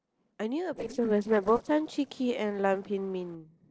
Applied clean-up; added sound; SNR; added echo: neural separator model SepFormer DNS4.